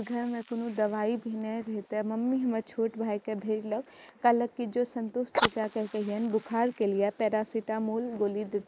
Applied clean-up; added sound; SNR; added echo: neural mask model Resemble Enhance denoiser.